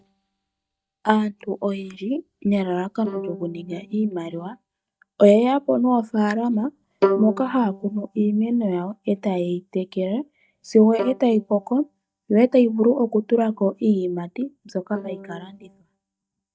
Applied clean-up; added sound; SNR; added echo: neural mask model DeepFilterNet 3.